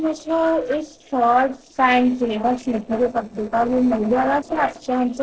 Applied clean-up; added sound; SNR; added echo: neural separator model SepFormer DNS4.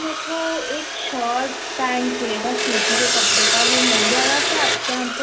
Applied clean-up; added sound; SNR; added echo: none; Sawing; -5 dB; reverberation time 0.2 s.